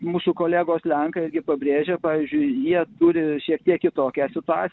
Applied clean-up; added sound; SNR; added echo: none; none; none; none.